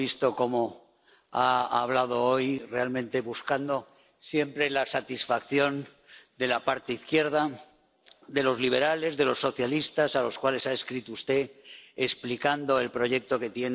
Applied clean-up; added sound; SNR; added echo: none; none; none; none.